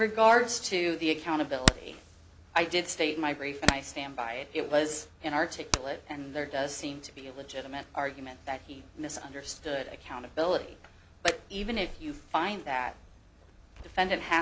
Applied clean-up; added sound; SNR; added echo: none; Hammer; 7 dB; none.